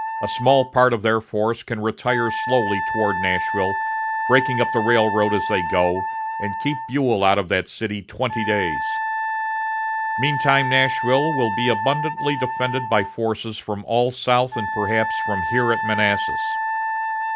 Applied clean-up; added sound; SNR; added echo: none; Wind instrument, woodwind instrument; 3 dB; none.